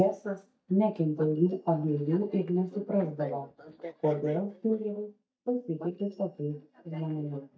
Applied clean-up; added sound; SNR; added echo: neural mask model DeepFilterNet 3.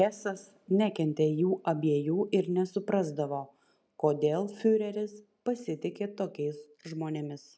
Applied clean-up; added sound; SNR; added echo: none; none; none; none.